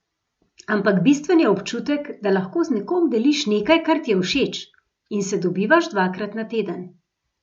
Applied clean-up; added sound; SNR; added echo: none; none; none; none.